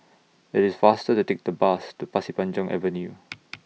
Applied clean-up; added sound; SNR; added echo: none; none; none; none.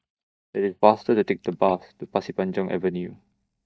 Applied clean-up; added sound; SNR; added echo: neural mask model DeepFilterNet 3.